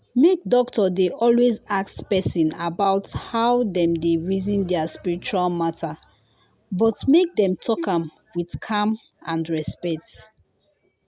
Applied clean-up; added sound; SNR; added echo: none; none; none; none.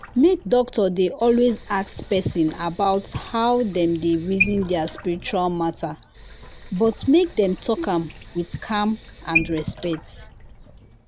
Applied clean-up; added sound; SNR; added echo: none; Sink (filling or washing) / Water tap, faucet; 12 dB; none.